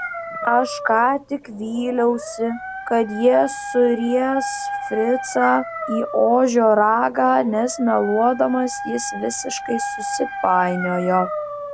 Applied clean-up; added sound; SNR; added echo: none; Dog; 10 dB; none.